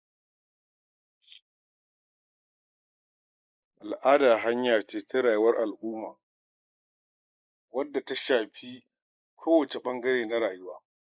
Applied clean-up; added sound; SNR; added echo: neural mask model Resemble Enhance denoiser.